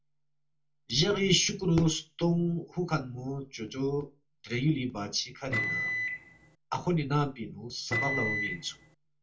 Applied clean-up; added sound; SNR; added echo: none; Microwave oven; 2 dB; reverberation time 0.2 s.